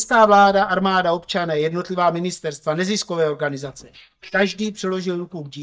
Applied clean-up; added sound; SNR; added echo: neural mask model DeepFilterNet 3.